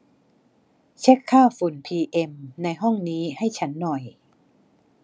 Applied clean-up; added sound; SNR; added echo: none; none; none; none.